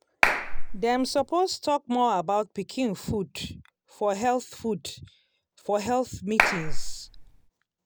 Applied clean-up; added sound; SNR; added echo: none; Clapping; -5 dB; none.